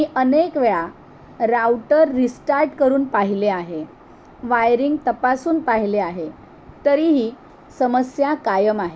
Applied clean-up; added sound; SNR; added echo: none; none; none; none.